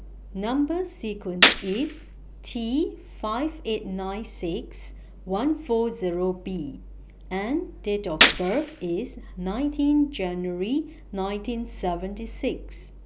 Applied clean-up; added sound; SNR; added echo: none; Gunshot, gunfire; -3 dB; none.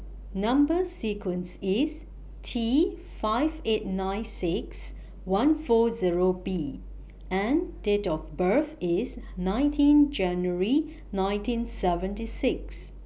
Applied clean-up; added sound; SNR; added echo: none; none; none; none.